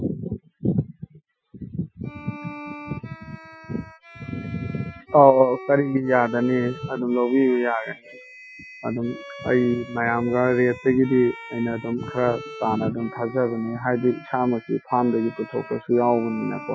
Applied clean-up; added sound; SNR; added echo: classical method Wiener filter.